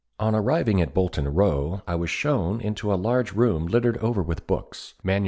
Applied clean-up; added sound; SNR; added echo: none; none; none; none.